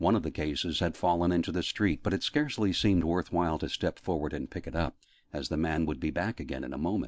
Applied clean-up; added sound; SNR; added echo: none; none; none; none.